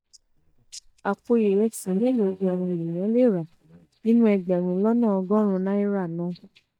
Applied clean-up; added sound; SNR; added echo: neural mask model DeepFilterNet 3.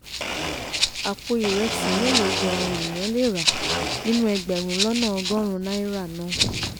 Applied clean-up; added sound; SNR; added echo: none; Domestic sounds, home sounds + Rattle (instrument); 1 dB; none.